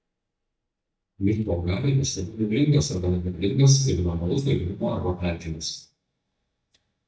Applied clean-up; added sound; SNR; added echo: neural mask model DeepFilterNet 3.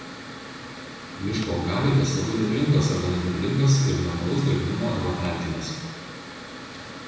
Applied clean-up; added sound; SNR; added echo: none; Mechanical fan; 12 dB; reverberation time 1.1 s.